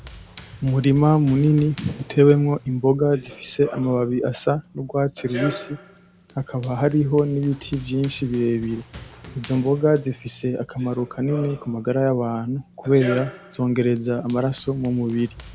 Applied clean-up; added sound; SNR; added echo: none; Run; 17 dB; none.